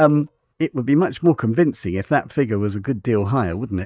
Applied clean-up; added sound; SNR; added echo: neural mask model DeepFilterNet 3.